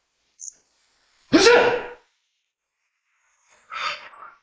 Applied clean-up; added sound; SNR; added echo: neural mask model Resemble Enhance denoiser.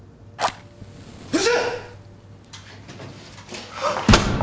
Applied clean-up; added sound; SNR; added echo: none; Fire; 12 dB; none.